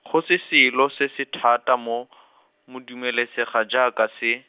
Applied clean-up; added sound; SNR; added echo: none; none; none; none.